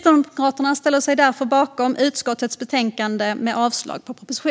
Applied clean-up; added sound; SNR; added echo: none; none; none; none.